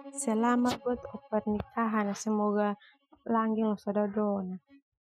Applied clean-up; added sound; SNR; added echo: classical method Wiener filter.